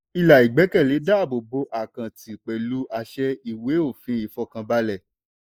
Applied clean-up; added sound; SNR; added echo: neural mask model Resemble Enhance denoiser.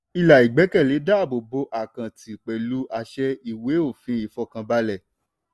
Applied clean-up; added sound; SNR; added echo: none; none; none; none.